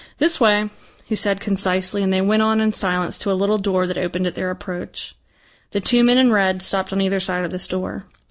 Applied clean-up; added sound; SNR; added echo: none; none; none; none.